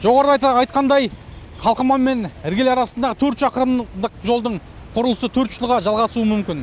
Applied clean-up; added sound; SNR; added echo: none; none; none; none.